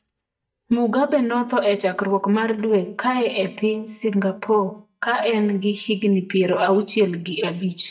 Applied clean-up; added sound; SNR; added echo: neural mask model DeepFilterNet 3.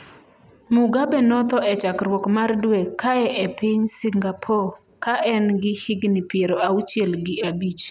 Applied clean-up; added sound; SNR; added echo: none; none; none; none.